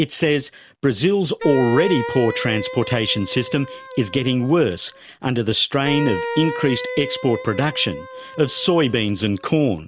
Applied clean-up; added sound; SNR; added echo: none; Wind instrument, woodwind instrument; 10 dB; none.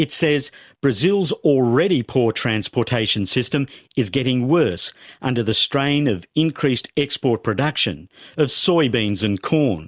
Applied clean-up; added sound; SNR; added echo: none; none; none; none.